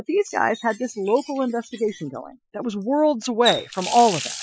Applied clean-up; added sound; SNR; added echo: classical method Wiener filter.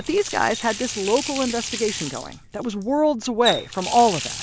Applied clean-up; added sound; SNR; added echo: none; Water tap, faucet; 9 dB; none.